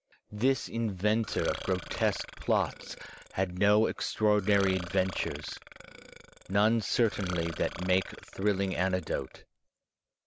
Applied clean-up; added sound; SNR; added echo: none; Burping, eructation; 13 dB; none.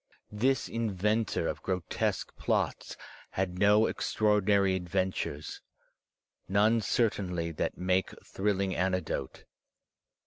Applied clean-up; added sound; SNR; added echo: none; none; none; none.